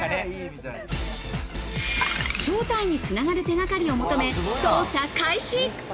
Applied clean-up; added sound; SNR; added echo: none; none; none; none.